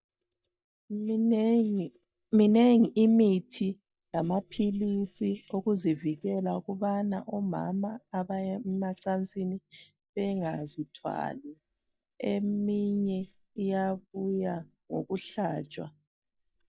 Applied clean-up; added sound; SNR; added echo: neural mask model DeepFilterNet 3.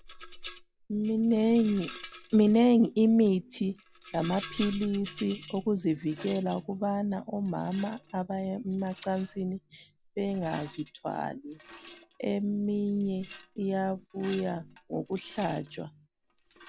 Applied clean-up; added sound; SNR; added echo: none; Rattle; 19 dB; none.